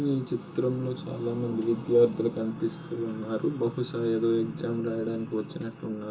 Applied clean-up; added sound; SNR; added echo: none; none; none; reverberation time 0.2 s.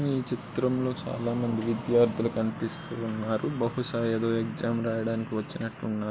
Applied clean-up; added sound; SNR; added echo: none; none; none; none.